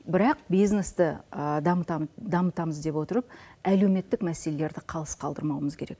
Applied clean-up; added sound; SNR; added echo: none; none; none; none.